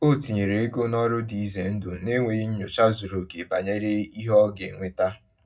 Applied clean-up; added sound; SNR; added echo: none; none; none; reverberation time 0.3 s.